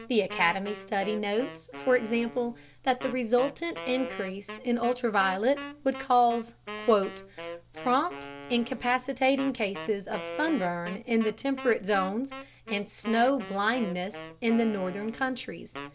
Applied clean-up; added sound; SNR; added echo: none; Wind instrument, woodwind instrument; 13 dB; none.